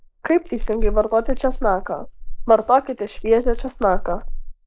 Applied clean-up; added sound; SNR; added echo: neural mask model Resemble Enhance denoiser.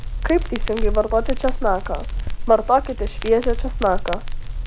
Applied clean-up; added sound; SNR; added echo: none; Crackle; 1 dB; none.